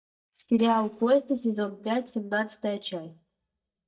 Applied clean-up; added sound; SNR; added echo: neural mask model DeepFilterNet 3.